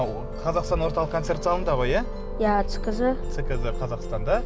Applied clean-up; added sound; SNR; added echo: none; Musical instrument; 12 dB; none.